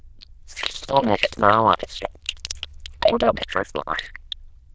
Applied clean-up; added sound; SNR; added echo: neural diffusion model UNIVERSE++.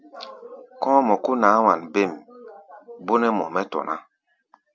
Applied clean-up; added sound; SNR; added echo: none; none; none; none.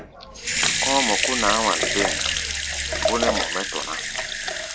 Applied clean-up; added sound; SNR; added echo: none; Sink (filling or washing) / Water tap, faucet / Liquid; -4 dB; none.